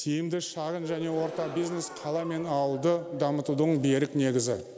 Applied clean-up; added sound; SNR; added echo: none; Gasp; 16 dB; none.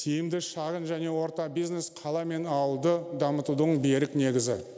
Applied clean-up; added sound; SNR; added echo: none; none; none; none.